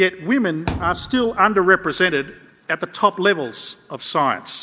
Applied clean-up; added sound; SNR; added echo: none; Thump, thud; 12 dB; none.